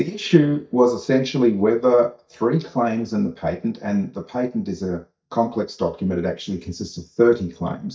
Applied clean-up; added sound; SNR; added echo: neural mask model DeepFilterNet 3.